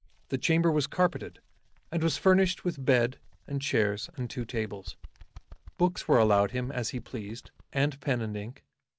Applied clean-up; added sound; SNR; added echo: none; Bird; 20 dB; none.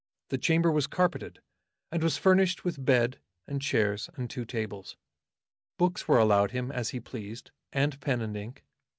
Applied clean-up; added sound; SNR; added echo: none; none; none; none.